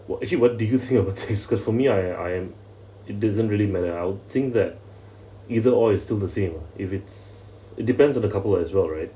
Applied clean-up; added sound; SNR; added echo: none; none; none; none.